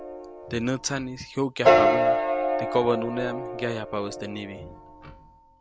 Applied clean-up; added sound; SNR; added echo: none; Piano; -4 dB; none.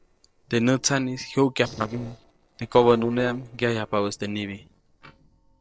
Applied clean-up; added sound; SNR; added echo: neural separator model SepFormer DNS4.